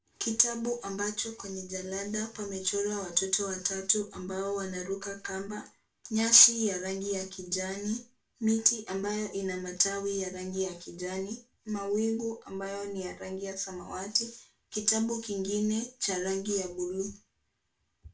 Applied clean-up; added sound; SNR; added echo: none; none; none; reverberation time 0.3 s.